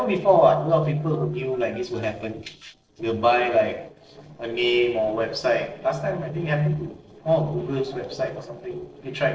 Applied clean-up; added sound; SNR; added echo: neural separator model SepFormer DNS4.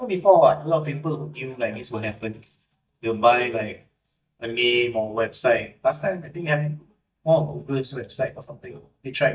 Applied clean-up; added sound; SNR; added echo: neural mask model DeepFilterNet 3.